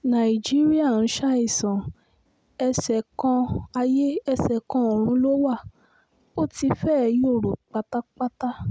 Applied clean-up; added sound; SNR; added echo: none; none; none; none.